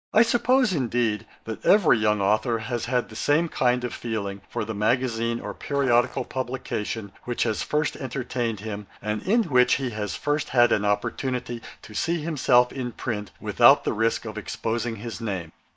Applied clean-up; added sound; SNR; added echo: neural mask model DeepFilterNet 3.